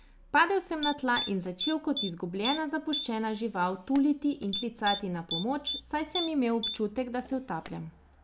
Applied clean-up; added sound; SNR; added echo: none; Typing; 8 dB; none.